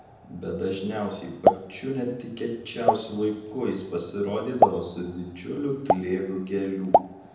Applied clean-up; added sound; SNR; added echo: none; Explosion; -2 dB; reverberation time 0.9 s.